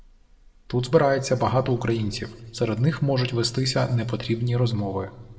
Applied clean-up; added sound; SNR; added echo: none; none; none; reverberation time 1.0 s.